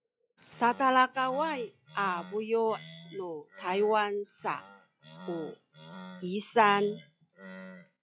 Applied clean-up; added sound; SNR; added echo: classical method log-MMSE.